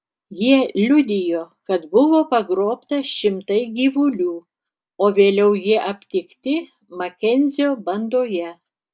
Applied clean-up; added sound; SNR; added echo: none; none; none; none.